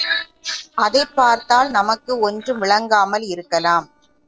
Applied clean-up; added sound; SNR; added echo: neural separator model SepFormer DNS4.